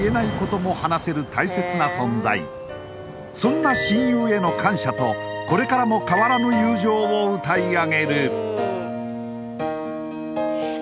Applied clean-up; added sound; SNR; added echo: none; Thunder / Rain; 16 dB; none.